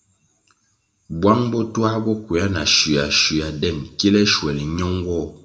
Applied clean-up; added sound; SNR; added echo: none; none; none; reverberation time 0.9 s.